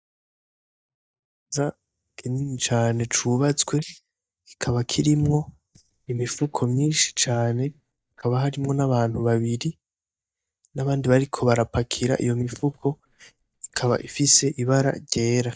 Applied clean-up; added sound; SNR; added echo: neural mask model DeepFilterNet 3.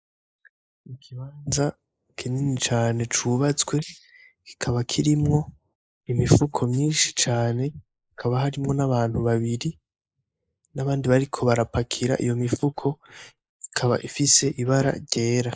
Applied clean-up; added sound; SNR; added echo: neural mask model Resemble Enhance denoiser.